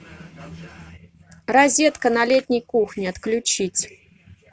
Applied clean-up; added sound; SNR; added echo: none; none; none; none.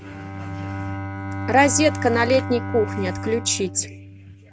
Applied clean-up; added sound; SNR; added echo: none; Bowed string instrument; 7 dB; none.